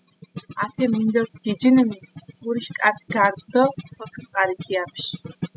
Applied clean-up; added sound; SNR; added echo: classical method spectral subtraction.